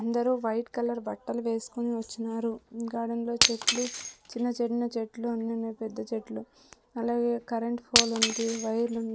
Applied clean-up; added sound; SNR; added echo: none; Shatter; 4 dB; none.